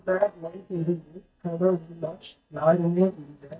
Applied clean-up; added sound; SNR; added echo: neural mask model DeepFilterNet 3.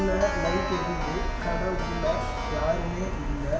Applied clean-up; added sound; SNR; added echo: none; Keyboard (musical); 0 dB; reverberation time 1.0 s.